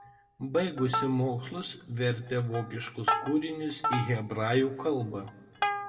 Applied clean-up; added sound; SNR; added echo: none; Plucked string instrument; 5 dB; reverberation time 1.6 s.